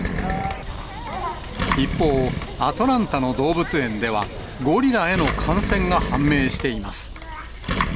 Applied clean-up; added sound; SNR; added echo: none; Engine; 5 dB; none.